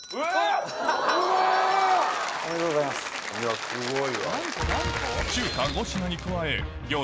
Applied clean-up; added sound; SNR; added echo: none; none; none; none.